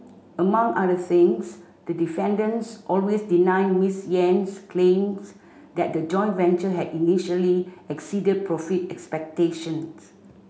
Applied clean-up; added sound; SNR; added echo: none; none; none; none.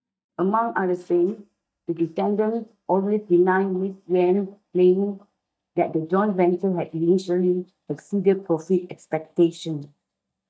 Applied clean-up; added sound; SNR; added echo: neural mask model DeepFilterNet 3.